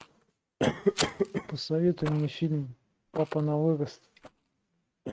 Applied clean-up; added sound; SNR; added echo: neural mask model RNNoise.